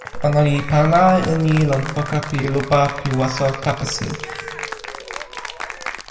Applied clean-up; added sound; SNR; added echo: none; Applause / Cheering; 12 dB; reverberation time 1.2 s.